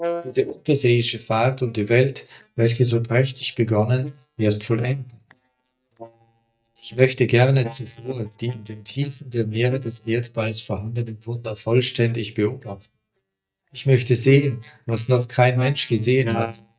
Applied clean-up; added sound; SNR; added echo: neural mask model DeepFilterNet 3.